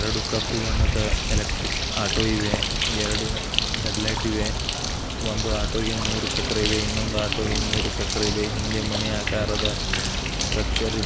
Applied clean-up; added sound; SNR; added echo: none; Bird; -4 dB; none.